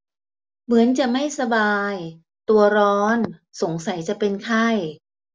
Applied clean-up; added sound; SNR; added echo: none; none; none; none.